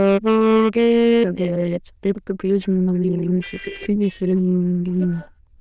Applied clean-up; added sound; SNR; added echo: neural diffusion model UNIVERSE++.